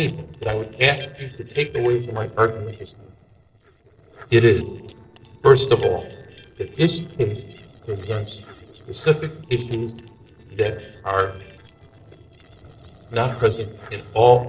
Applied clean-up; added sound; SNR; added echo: neural separator model SepFormer DNS4.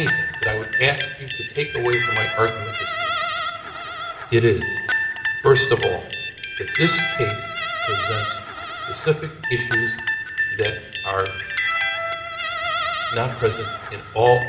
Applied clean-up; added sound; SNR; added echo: none; Guitar; 1 dB; reverberation time 0.9 s.